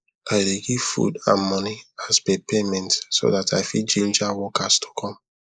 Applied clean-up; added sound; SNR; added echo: neural mask model Resemble Enhance denoiser.